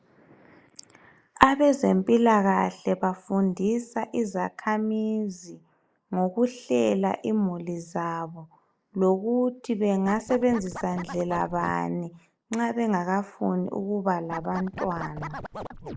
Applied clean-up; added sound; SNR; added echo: neural mask model Resemble Enhance denoiser.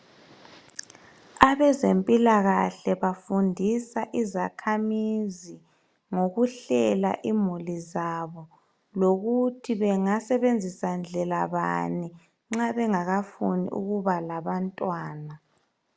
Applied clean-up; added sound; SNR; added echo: none; none; none; none.